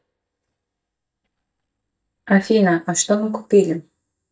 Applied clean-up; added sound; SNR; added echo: neural mask model DeepFilterNet 3.